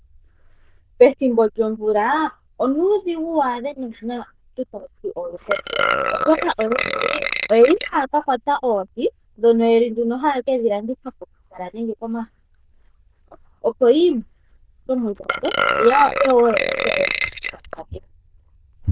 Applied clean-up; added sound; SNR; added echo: neural diffusion model UNIVERSE++.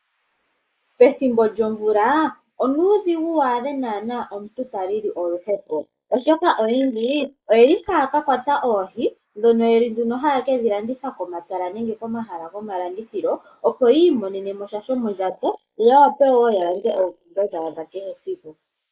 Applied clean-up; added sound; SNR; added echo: neural mask model Resemble Enhance denoiser.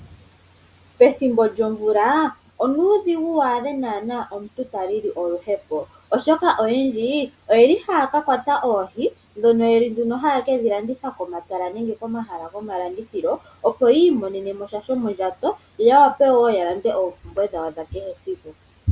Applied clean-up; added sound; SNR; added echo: none; none; none; none.